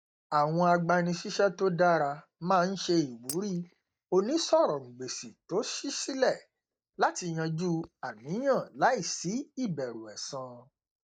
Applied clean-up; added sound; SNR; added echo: neural mask model DeepFilterNet 3.